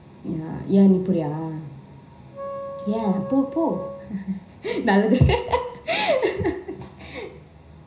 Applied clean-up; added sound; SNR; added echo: none; Wind instrument, woodwind instrument; 12 dB; reverberation time 0.5 s.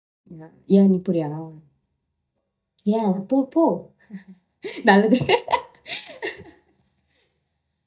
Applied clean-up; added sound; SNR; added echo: neural mask model DeepFilterNet 3.